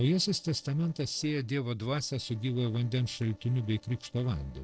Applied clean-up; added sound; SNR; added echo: neural separator model SepFormer DNS4.